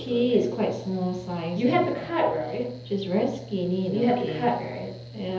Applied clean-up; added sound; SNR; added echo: none; Mechanical fan; 16 dB; reverberation time 0.7 s.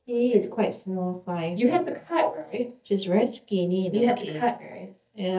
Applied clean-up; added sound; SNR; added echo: neural mask model DeepFilterNet 3.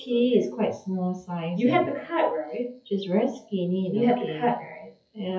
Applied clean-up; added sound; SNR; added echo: classical method WPE with log-MMSE.